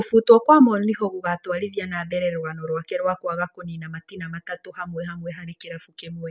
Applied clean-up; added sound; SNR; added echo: none; none; none; none.